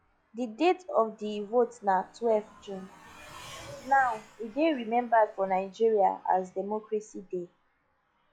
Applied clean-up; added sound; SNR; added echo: classical method log-MMSE.